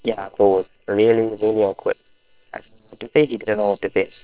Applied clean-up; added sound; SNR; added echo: neural separator model SepFormer WHAM!.